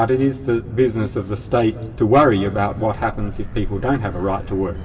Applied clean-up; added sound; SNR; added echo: none; Motor vehicle (road); 12 dB; reverberation time 2.9 s.